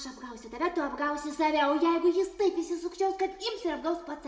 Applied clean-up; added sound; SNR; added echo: none; none; none; reverberation time 0.7 s.